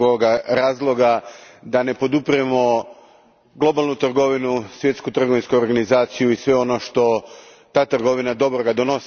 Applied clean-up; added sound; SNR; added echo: none; none; none; none.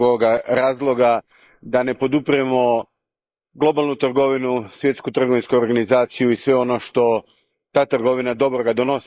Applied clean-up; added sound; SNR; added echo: neural mask model Resemble Enhance denoiser.